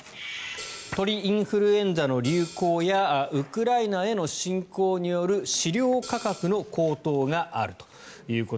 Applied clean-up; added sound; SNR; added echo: none; Hi-hat; 15 dB; none.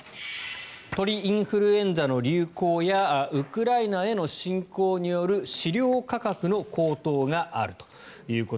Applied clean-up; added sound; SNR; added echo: none; none; none; none.